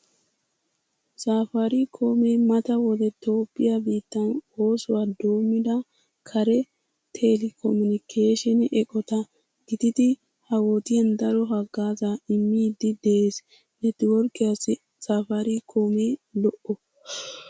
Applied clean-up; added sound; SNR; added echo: none; none; none; none.